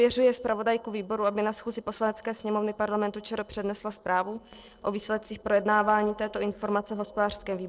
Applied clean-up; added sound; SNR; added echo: neural separator model SepFormer DNS4.